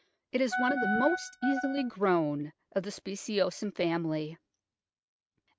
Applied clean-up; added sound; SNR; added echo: neural mask model RNNoise.